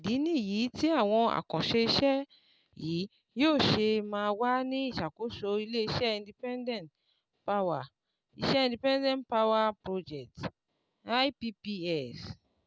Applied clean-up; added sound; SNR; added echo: none; none; none; none.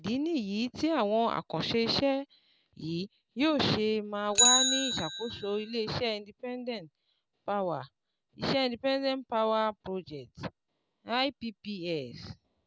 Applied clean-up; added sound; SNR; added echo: none; Bicycle; 5 dB; none.